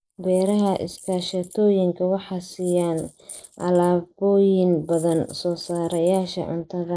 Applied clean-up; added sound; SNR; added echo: neural mask model Resemble Enhance denoiser.